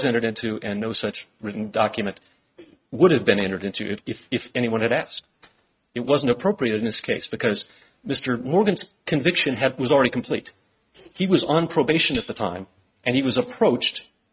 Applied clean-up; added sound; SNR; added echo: neural mask model RNNoise.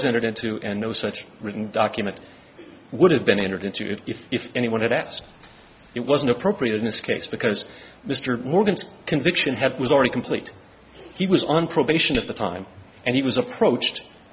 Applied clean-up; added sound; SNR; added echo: none; Tambourine; 12 dB; none.